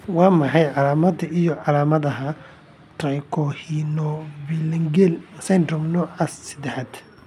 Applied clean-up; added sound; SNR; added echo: none; none; none; none.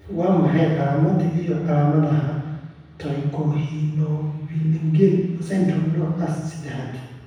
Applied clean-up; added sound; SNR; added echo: none; none; none; reverberation time 1.1 s.